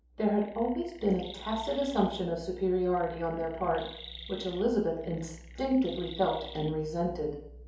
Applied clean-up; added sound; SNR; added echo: none; Chirp, tweet; 18 dB; reverberation time 2.8 s.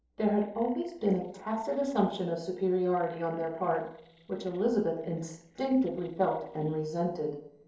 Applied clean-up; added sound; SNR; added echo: neural separator model SepFormer DNS4.